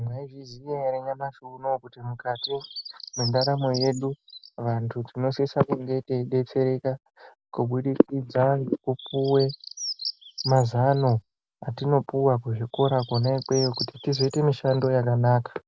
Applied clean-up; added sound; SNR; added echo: none; Bird; 13 dB; none.